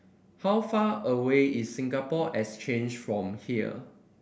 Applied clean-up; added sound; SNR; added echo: none; none; none; none.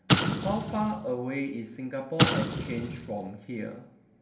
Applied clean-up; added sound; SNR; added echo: none; Explosion; -3 dB; reverberation time 1.6 s.